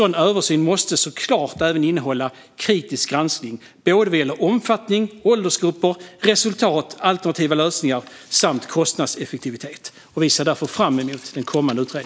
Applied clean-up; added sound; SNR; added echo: none; none; none; none.